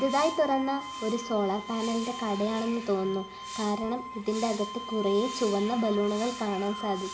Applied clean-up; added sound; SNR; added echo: none; Bowed string instrument; 11 dB; reverberation time 2.1 s.